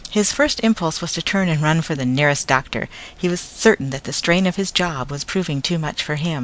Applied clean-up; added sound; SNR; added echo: none; none; none; none.